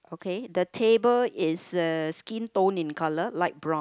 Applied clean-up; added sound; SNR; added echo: none; none; none; none.